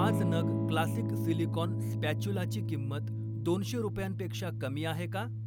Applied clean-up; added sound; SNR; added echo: none; Electric guitar / Strum; -3 dB; none.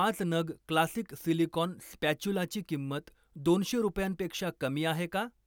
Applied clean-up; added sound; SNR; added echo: none; none; none; none.